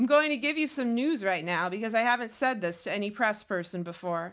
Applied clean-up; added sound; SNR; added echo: none; none; none; none.